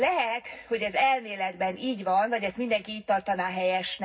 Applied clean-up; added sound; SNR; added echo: none; none; none; reverberation time 0.4 s.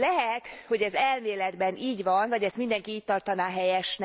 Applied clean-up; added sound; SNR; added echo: none; none; none; none.